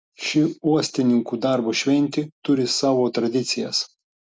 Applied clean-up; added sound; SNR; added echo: none; none; none; none.